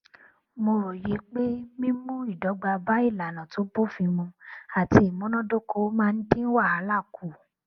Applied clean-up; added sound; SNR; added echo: none; none; none; none.